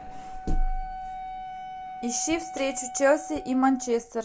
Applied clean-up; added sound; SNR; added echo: none; Wind instrument, woodwind instrument; 11 dB; none.